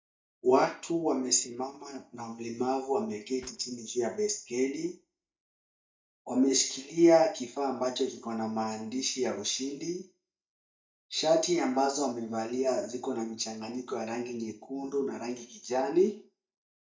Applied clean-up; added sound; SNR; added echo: neural mask model DeepFilterNet 3.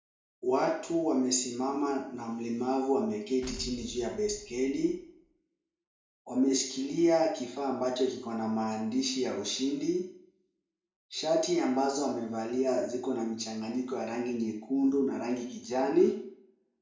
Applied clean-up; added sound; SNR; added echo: none; Explosion; 18 dB; reverberation time 0.6 s.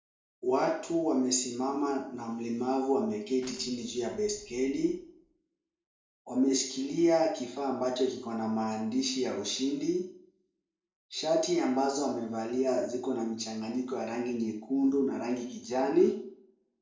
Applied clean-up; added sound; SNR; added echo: neural separator model SepFormer DNS4.